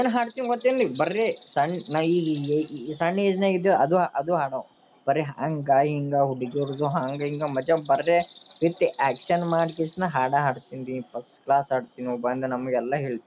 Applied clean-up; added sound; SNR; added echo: none; Bird; 20 dB; none.